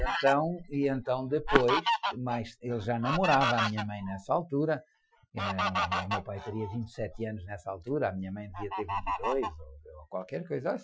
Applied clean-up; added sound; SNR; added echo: classical method Wiener filter.